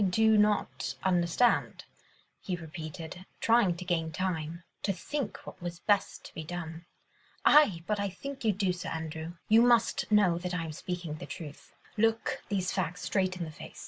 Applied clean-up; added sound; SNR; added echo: none; none; none; none.